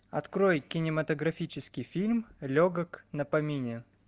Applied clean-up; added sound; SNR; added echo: none; none; none; none.